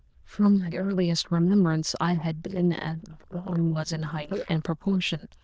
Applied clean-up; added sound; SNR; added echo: neural diffusion model UNIVERSE++.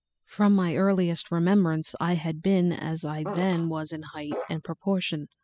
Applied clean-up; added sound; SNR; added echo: classical method spectral subtraction.